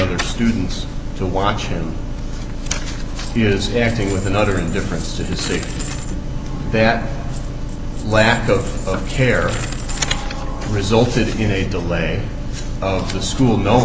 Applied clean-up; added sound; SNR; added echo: none; Coin (dropping); 18 dB; none.